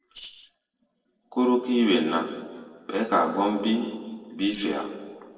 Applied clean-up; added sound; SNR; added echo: neural separator model SepFormer DNS4.